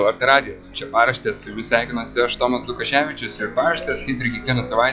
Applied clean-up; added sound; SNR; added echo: classical method log-MMSE.